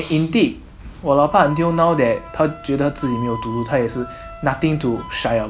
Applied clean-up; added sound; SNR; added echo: none; Wind instrument, woodwind instrument; 16 dB; none.